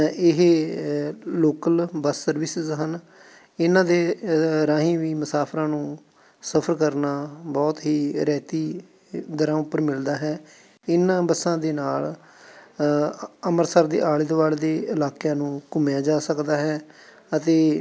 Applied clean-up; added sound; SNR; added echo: none; none; none; none.